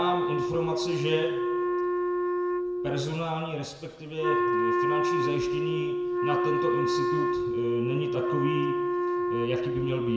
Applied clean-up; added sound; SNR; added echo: none; Wind instrument, woodwind instrument; -5 dB; reverberation time 0.8 s.